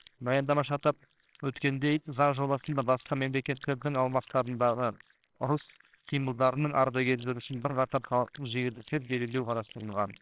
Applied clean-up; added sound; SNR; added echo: neural separator model SepFormer WHAMR!.